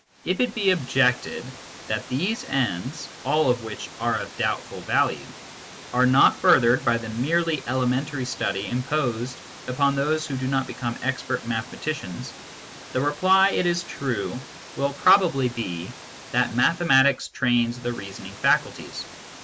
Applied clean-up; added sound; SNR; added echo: none; Water; 17 dB; none.